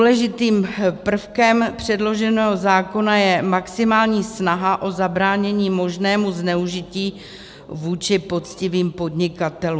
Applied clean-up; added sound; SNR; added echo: none; none; none; none.